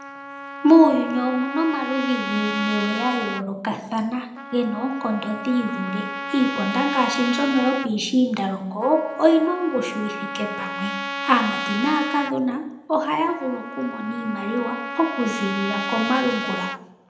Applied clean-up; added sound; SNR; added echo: none; Trumpet; 8 dB; reverberation time 0.7 s.